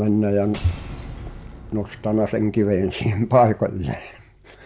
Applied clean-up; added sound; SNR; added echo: none; Shatter / Boom; 16 dB; none.